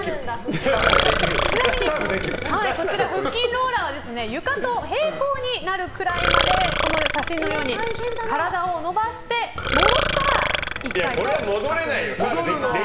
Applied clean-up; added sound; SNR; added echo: none; Burping, eructation; 0 dB; none.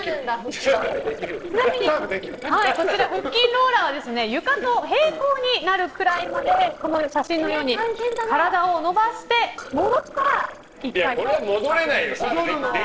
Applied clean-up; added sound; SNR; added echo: neural separator model SepFormer DNS4.